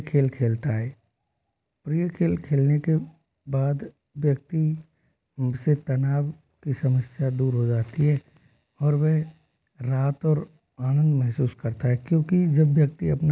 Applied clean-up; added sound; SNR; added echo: none; none; none; none.